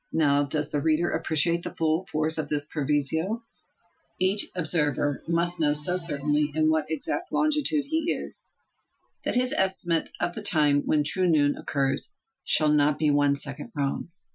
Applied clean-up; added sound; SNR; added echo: classical method Wiener filter.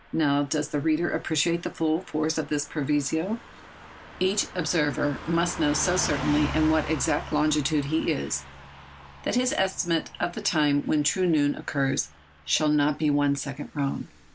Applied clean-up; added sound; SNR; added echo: none; Car passing by / Truck; 14 dB; none.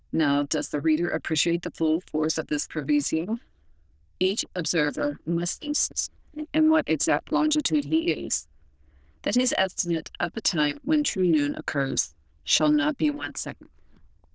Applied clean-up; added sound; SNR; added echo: neural diffusion model UNIVERSE++.